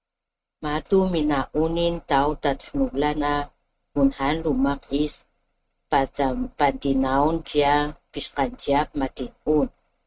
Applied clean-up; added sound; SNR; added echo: neural mask model RNNoise.